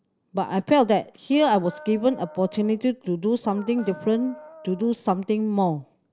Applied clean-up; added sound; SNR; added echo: none; Dog; 19 dB; none.